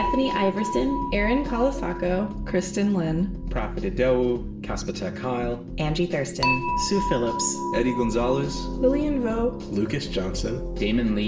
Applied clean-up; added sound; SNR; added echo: none; Dishes, pots, and pans / Chink, clink; 9 dB; reverberation time 0.5 s.